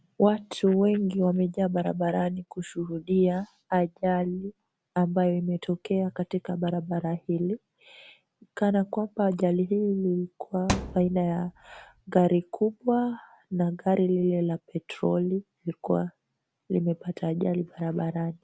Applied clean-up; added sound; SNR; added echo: none; Thump, thud; 8 dB; none.